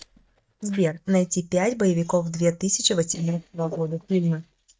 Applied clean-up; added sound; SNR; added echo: neural mask model DeepFilterNet 3.